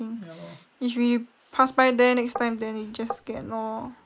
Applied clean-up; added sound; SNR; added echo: neural mask model Resemble Enhance denoiser.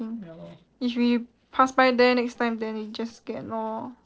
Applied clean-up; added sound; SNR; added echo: neural separator model SepFormer DNS4.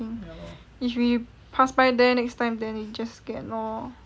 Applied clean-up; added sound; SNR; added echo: none; none; none; none.